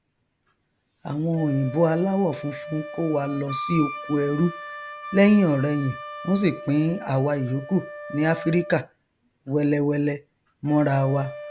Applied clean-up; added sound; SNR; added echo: none; Wind instrument, woodwind instrument; 13 dB; none.